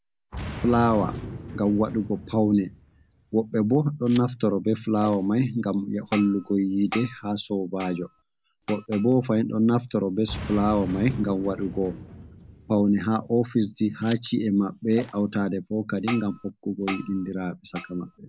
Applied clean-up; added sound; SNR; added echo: none; Boom; 15 dB; none.